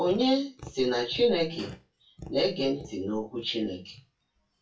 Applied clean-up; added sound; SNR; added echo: classical method WPE with log-MMSE.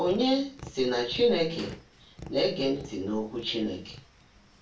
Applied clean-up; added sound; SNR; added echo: none; Tap; 19 dB; reverberation time 0.2 s.